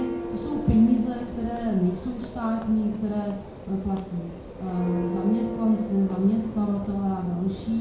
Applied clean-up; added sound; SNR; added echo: none; Church bell; 10 dB; reverberation time 0.5 s.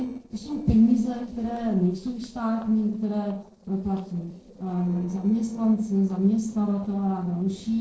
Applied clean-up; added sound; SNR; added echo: neural separator model SepFormer DNS4.